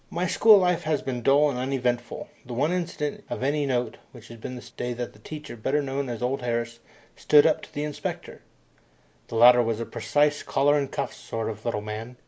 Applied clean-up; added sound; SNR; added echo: none; none; none; none.